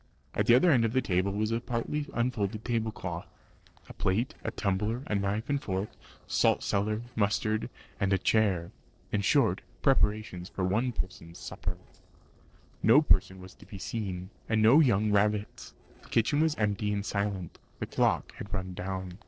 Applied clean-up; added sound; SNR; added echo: neural separator model SepFormer DNS4.